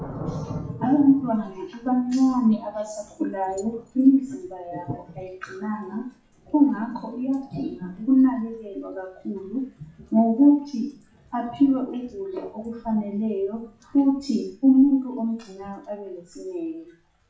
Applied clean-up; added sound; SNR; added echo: classical method WPE with log-MMSE.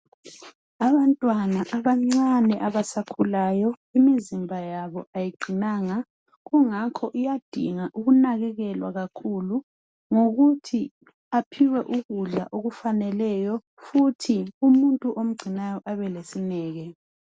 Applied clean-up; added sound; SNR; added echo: none; none; none; none.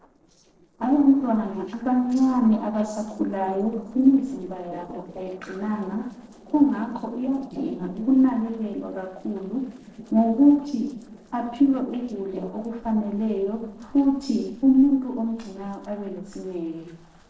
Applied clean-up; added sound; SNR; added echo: neural separator model SepFormer DNS4.